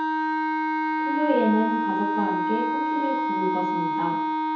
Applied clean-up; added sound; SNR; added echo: none; Wind instrument, woodwind instrument; -4 dB; reverberation time 0.7 s.